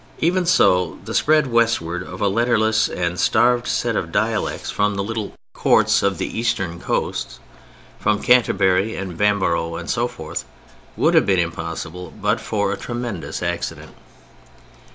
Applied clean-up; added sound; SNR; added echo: none; none; none; none.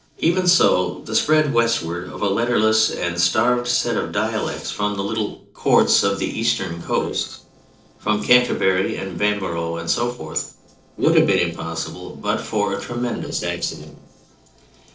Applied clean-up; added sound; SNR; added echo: neural separator model SepFormer DNS4.